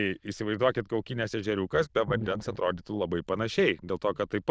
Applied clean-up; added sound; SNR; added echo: neural diffusion model UNIVERSE++.